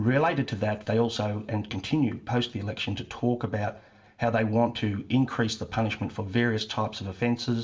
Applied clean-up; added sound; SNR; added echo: none; none; none; reverberation time 0.4 s.